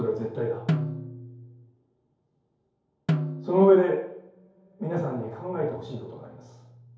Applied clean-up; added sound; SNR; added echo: none; Snare drum; 5 dB; reverberation time 2.4 s.